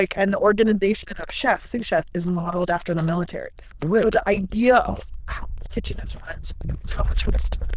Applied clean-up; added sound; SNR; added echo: neural diffusion model UNIVERSE++.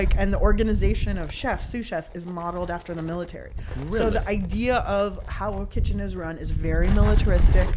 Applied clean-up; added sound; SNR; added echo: none; Wind; -4 dB; none.